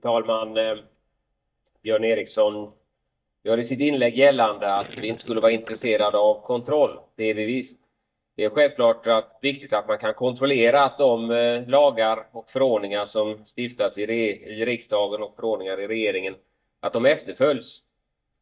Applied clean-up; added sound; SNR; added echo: neural mask model DeepFilterNet 3.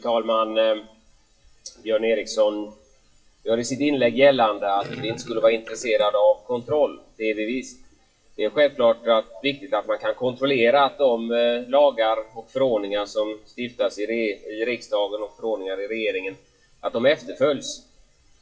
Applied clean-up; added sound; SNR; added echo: classical method WPE with log-MMSE.